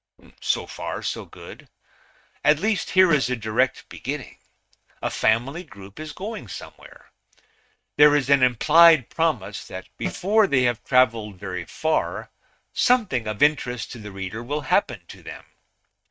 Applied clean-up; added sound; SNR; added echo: neural mask model RNNoise.